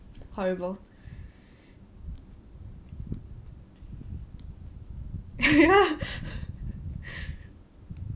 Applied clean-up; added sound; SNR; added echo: none; none; none; none.